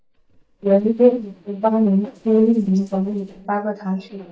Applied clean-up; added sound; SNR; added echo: neural mask model DeepFilterNet 3.